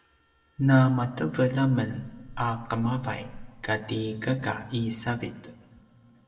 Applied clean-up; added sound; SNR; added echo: none; Buzz; 17 dB; reverberation time 0.9 s.